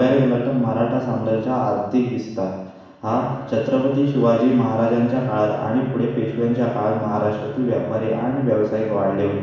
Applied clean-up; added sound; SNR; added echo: none; Bowed string instrument; 13 dB; reverberation time 1.1 s.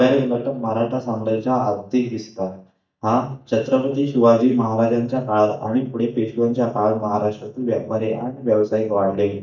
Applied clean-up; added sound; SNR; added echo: neural mask model DeepFilterNet 3.